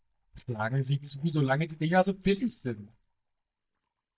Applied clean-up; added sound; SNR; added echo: neural mask model DeepFilterNet 3.